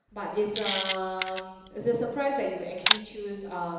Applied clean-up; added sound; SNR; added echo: none; Camera; 2 dB; reverberation time 1.0 s.